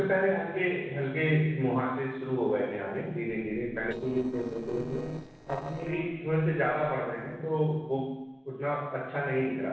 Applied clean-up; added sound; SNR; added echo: neural separator model SepFormer DNS4.